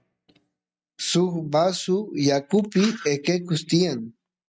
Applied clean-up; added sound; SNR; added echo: neural mask model RNNoise.